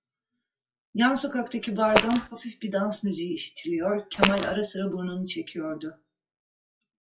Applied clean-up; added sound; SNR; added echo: classical method WPE with log-MMSE.